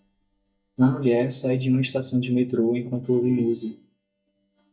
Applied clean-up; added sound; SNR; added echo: neural mask model DeepFilterNet 3.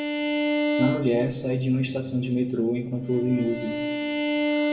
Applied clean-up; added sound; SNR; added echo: none; Bowed string instrument; 2 dB; reverberation time 1.4 s.